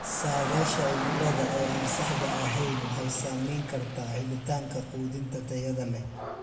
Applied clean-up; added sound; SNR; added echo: none; Rain / Dog; 3 dB; reverberation time 1.2 s.